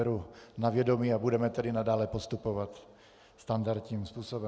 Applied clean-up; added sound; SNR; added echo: none; none; none; none.